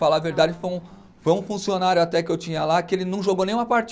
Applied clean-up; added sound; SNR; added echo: none; none; none; none.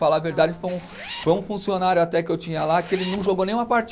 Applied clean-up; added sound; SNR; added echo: none; Zipper (clothing); 15 dB; none.